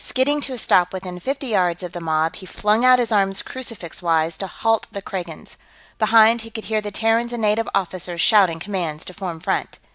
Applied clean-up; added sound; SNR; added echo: none; none; none; none.